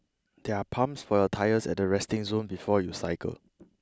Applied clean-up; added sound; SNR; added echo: none; none; none; none.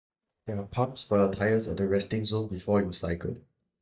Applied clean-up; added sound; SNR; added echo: neural mask model DeepFilterNet 3.